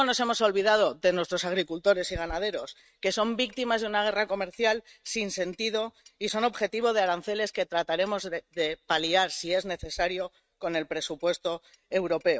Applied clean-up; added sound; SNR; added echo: neural mask model RNNoise.